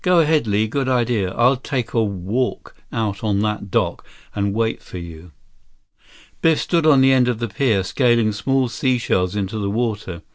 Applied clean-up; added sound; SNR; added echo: none; none; none; none.